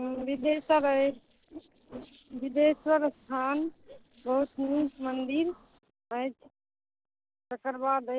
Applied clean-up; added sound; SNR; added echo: neural separator model SepFormer DNS4.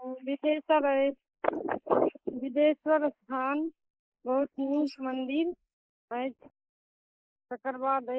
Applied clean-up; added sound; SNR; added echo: neural mask model Resemble Enhance denoiser.